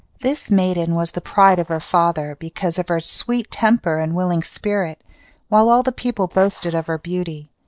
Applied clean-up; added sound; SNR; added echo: neural separator model SepFormer DNS4.